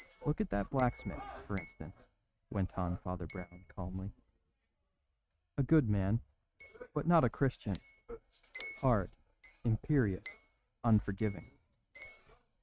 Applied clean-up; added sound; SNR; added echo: neural mask model RNNoise.